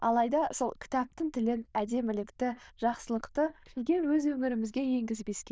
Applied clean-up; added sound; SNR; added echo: neural diffusion model UNIVERSE++.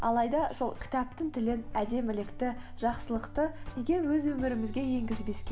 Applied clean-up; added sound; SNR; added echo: none; Writing; 9 dB; none.